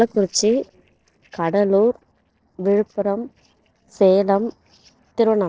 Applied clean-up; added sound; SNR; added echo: neural separator model SepFormer DNS4.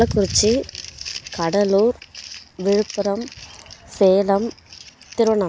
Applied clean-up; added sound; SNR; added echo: none; Crumpling, crinkling; 17 dB; none.